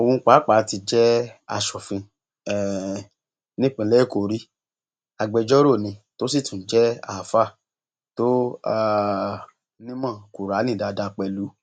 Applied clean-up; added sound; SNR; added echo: none; none; none; none.